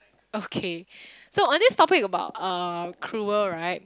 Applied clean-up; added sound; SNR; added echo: none; none; none; none.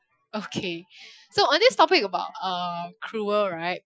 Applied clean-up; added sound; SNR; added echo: classical method Wiener filter.